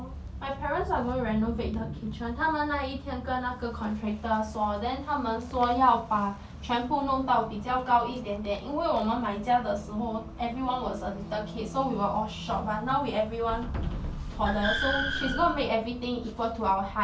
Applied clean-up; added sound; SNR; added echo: none; Car; 5 dB; none.